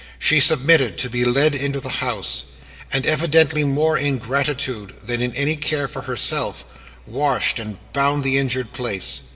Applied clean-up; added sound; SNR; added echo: none; Whoosh, swoosh, swish; 19 dB; reverberation time 1.6 s.